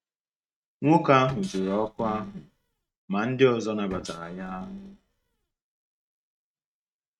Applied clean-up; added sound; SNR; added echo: neural mask model RNNoise.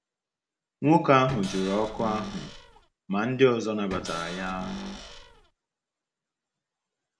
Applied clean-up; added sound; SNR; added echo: none; Cupboard open or close / Door; 10 dB; none.